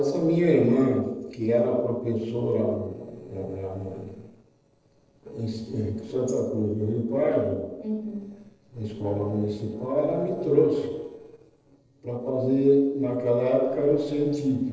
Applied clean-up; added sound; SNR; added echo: neural separator model SepFormer DNS4.